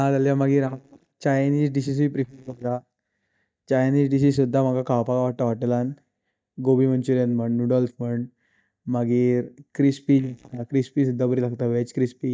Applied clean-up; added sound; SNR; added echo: neural mask model DeepFilterNet 3.